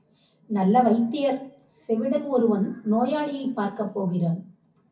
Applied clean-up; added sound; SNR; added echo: none; none; none; reverberation time 0.3 s.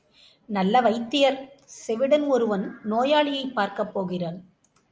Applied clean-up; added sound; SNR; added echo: none; none; none; none.